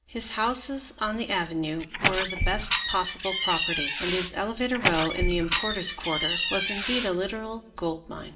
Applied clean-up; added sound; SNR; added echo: none; Door; -1 dB; reverberation time 1.8 s.